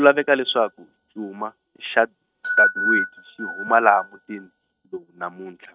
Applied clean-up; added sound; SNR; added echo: neural mask model RNNoise.